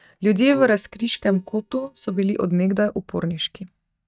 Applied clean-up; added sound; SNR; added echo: neural mask model DeepFilterNet 3.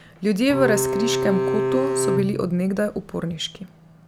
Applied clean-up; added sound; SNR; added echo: none; Bowed string instrument; 1 dB; none.